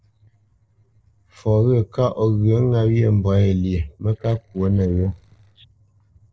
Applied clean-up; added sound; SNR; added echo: neural separator model SepFormer DNS4.